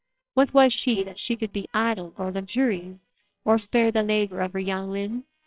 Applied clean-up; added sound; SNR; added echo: neural separator model SepFormer WHAMR!.